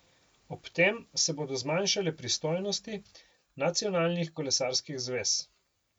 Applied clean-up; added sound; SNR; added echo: none; none; none; none.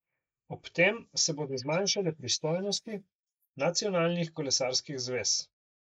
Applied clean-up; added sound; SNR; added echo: neural mask model Resemble Enhance denoiser.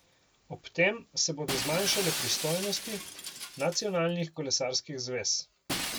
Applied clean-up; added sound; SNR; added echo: none; Shatter; 6 dB; none.